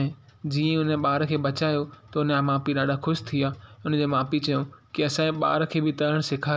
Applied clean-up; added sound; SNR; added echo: none; none; none; none.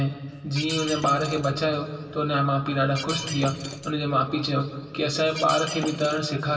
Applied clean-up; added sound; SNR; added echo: none; Shatter; 11 dB; reverberation time 2.3 s.